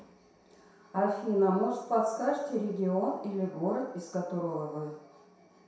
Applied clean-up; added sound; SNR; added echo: none; none; none; reverberation time 0.7 s.